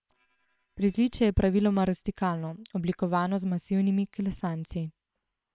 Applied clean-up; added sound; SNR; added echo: neural separator model SepFormer WHAM!.